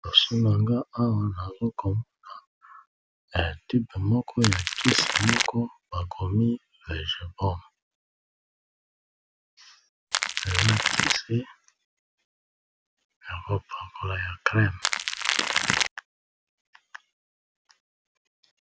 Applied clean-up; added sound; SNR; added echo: none; Crackle; -3 dB; none.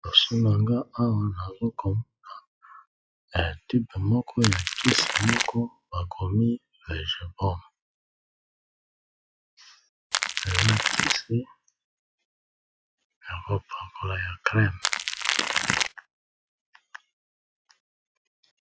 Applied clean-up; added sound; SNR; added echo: classical method log-MMSE.